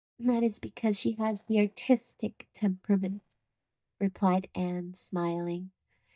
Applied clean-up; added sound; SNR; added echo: neural mask model DeepFilterNet 3.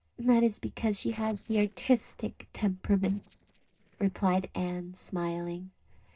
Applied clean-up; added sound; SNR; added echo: neural separator model SepFormer DNS4.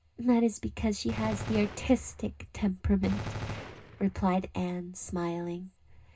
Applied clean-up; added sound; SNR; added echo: none; Gunshot, gunfire; 10 dB; reverberation time 0.2 s.